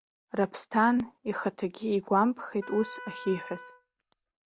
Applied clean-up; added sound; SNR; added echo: none; Wind instrument, woodwind instrument; 16 dB; none.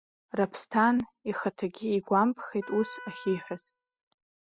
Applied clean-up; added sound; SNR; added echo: classical method spectral subtraction.